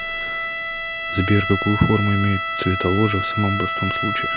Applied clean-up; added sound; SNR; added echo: none; Bowed string instrument; 3 dB; none.